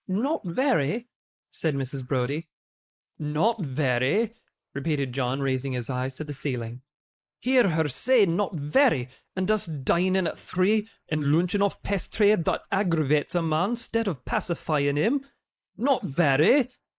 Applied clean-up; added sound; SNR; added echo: neural mask model Resemble Enhance denoiser.